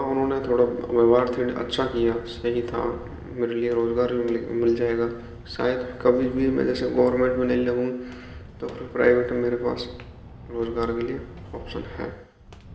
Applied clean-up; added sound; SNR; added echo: none; Walk, footsteps; 17 dB; reverberation time 0.4 s.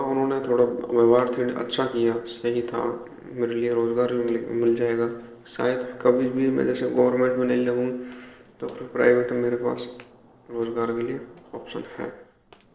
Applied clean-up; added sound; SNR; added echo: neural separator model SepFormer DNS4.